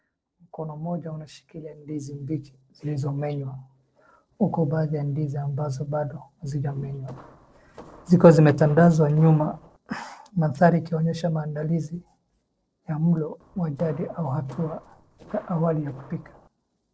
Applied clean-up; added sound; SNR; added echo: neural separator model SepFormer DNS4.